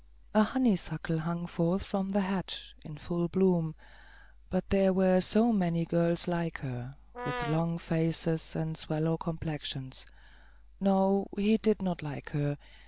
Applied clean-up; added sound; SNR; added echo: none; Brass instrument; 9 dB; none.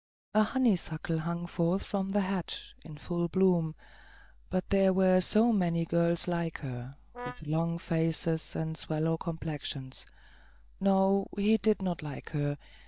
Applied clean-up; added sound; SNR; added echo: neural mask model DeepFilterNet 3.